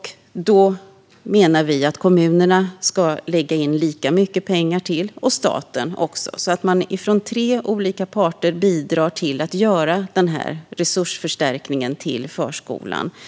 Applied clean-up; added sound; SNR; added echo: none; none; none; none.